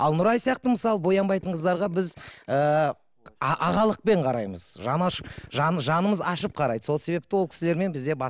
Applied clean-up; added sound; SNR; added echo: neural mask model Resemble Enhance denoiser.